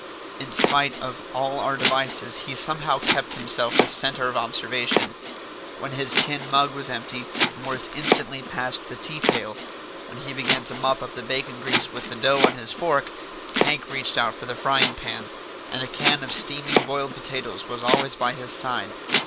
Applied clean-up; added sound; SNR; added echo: none; Domestic sounds, home sounds; 0 dB; none.